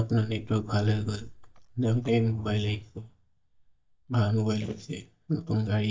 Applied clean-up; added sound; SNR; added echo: neural mask model DeepFilterNet 3.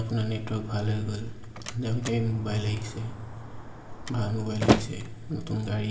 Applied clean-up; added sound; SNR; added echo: none; Slam; 5 dB; reverberation time 0.5 s.